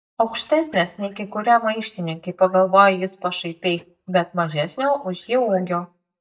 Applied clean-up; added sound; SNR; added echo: neural mask model DeepFilterNet 3.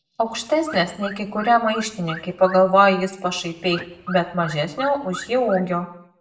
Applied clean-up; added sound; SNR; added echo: none; Alarm / Car; 16 dB; reverberation time 0.5 s.